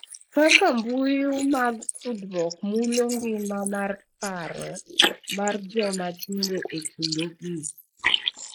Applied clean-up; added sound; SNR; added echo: neural mask model Resemble Enhance denoiser.